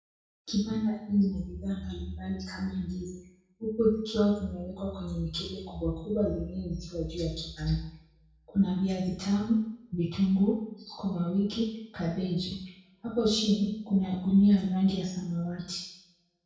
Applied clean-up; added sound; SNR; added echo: none; none; none; reverberation time 0.6 s.